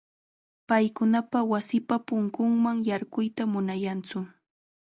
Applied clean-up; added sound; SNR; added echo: none; none; none; none.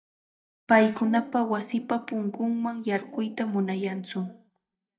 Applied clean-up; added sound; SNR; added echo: neural mask model DeepFilterNet 3.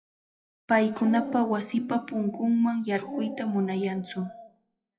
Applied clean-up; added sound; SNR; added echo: classical method WPE with log-MMSE.